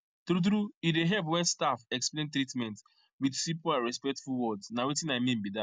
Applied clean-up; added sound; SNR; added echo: none; none; none; none.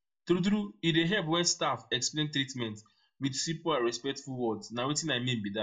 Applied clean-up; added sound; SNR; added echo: none; none; none; reverberation time 0.2 s.